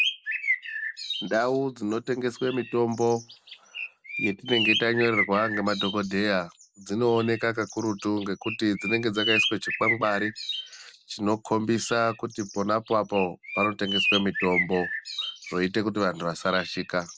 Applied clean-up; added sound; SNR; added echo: none; Bird; 5 dB; none.